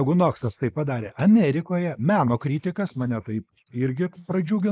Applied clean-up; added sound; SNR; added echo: neural mask model Resemble Enhance denoiser.